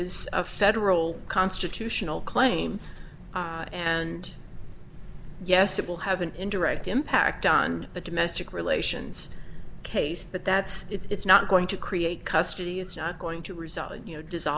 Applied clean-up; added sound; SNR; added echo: none; none; none; none.